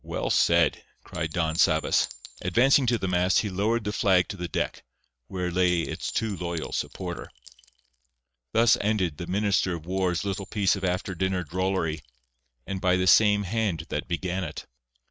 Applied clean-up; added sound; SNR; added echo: neural mask model RNNoise.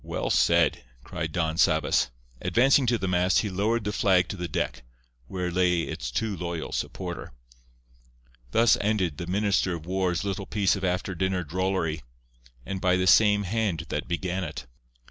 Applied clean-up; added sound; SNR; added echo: none; none; none; none.